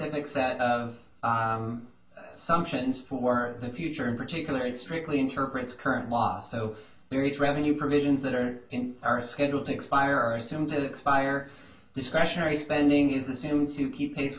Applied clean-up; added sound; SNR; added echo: none; none; none; reverberation time 0.3 s.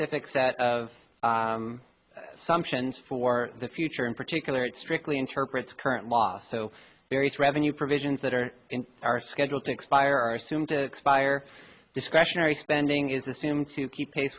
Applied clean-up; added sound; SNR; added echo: none; none; none; none.